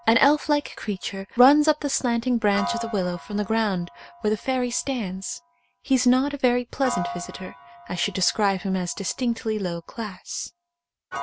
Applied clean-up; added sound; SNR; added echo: none; Piano; 15 dB; none.